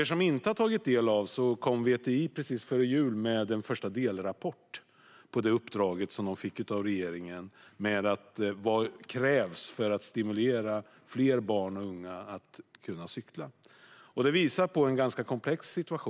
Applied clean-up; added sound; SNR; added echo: none; none; none; none.